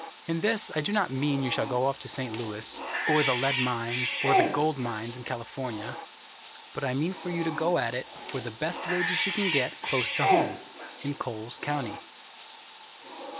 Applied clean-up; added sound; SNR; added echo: none; Bathtub (filling or washing) / Cat; 3 dB; none.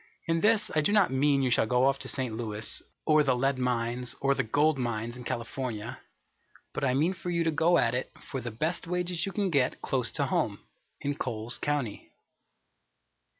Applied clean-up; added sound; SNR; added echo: none; none; none; none.